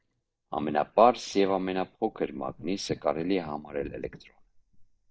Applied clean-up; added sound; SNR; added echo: neural mask model DeepFilterNet 3.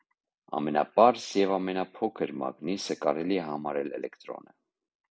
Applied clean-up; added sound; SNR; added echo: none; none; none; none.